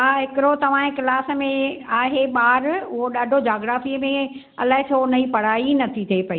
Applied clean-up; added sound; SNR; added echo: none; none; none; none.